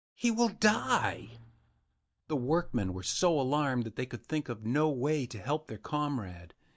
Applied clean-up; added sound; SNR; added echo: neural mask model DeepFilterNet 3.